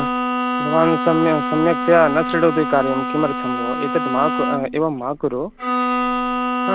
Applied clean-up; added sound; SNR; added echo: none; Bowed string instrument; 2 dB; none.